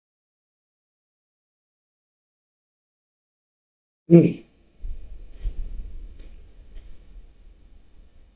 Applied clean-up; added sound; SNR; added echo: neural mask model DeepFilterNet 3.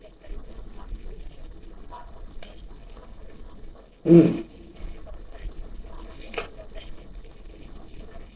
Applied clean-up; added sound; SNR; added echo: neural separator model SepFormer DNS4.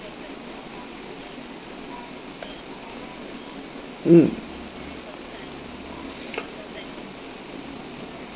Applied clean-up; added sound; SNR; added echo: none; none; none; none.